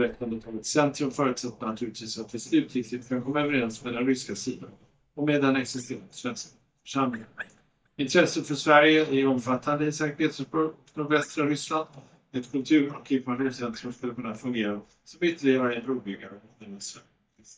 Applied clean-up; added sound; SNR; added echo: neural mask model DeepFilterNet 3.